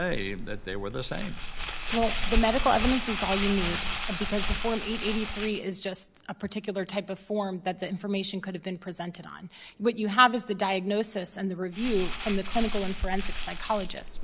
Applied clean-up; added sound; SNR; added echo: none; Crumpling, crinkling; 3 dB; none.